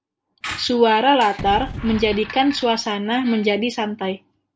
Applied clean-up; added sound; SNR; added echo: none; Squeak + Gunshot, gunfire / Boom; 14 dB; none.